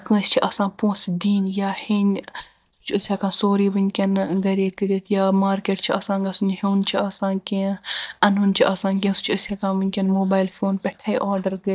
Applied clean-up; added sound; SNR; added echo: neural mask model DeepFilterNet 3.